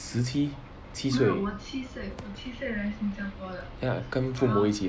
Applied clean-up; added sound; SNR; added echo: none; none; none; none.